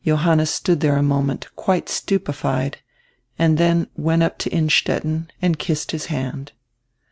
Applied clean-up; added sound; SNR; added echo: none; none; none; none.